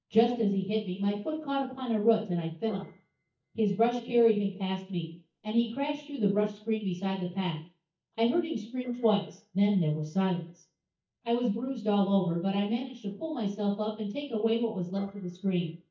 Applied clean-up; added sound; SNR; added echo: neural mask model DeepFilterNet 3.